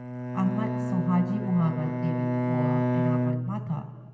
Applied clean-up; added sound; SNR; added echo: none; Bowed string instrument; -1 dB; reverberation time 2.0 s.